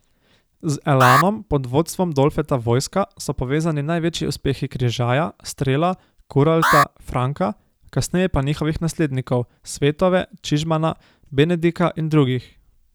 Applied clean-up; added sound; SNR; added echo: none; Alarm; 3 dB; none.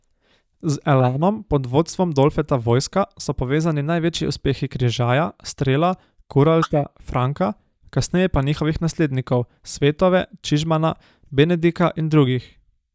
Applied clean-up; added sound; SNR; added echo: neural mask model DeepFilterNet 3.